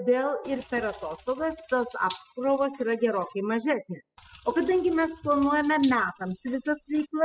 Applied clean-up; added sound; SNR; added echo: classical method spectral subtraction.